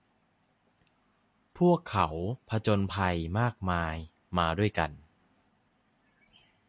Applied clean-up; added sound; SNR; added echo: none; none; none; none.